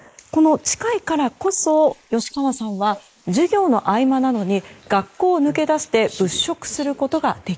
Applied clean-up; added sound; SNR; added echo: neural mask model Resemble Enhance denoiser.